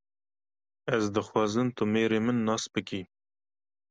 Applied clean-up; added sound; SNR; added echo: none; none; none; none.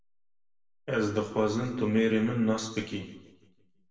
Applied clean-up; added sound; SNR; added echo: none; none; none; reverberation time 1.0 s.